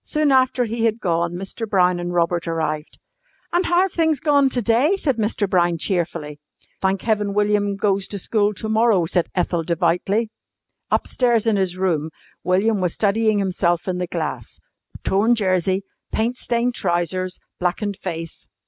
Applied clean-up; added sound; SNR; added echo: none; none; none; none.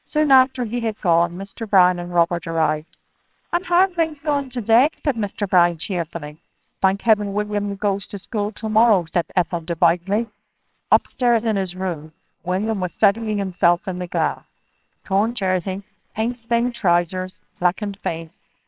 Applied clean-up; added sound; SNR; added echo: neural separator model SepFormer WHAMR!.